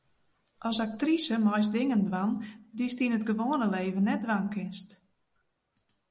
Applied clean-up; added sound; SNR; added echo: none; none; none; none.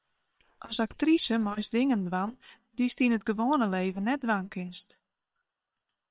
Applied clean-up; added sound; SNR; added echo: neural separator model SepFormer WHAM!.